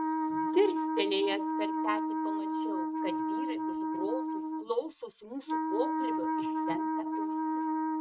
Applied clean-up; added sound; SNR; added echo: neural mask model RNNoise.